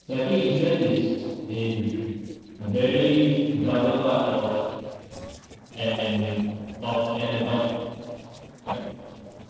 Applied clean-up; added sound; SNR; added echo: neural separator model SepFormer DNS4.